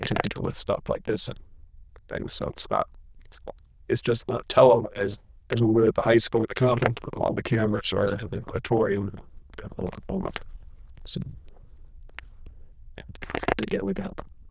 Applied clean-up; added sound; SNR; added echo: neural diffusion model UNIVERSE++.